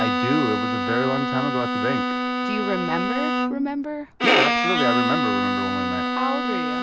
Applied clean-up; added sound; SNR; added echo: none; Bowed string instrument; -4 dB; none.